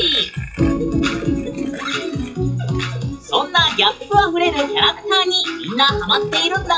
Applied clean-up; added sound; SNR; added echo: classical method WPE with log-MMSE.